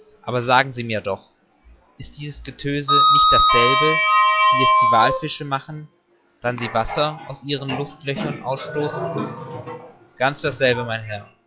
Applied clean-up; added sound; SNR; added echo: classical method log-MMSE.